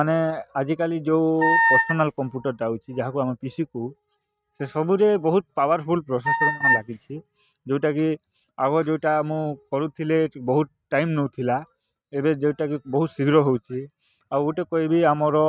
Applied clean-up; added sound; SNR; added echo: neural mask model RNNoise.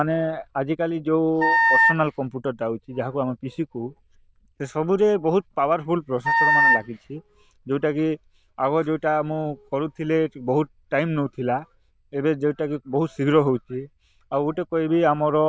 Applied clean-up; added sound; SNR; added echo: neural diffusion model UNIVERSE++.